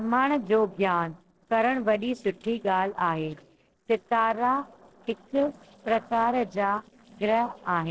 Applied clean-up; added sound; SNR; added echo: neural separator model SepFormer DNS4.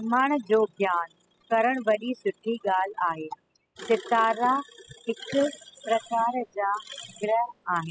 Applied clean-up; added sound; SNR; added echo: classical method spectral subtraction.